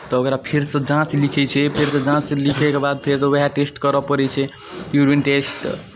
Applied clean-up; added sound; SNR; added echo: none; Cough; 10 dB; none.